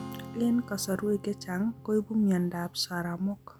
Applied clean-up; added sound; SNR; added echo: none; Strum; 16 dB; none.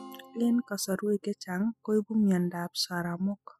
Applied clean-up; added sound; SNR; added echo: classical method spectral subtraction.